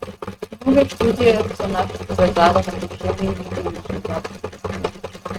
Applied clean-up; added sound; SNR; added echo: neural mask model RNNoise.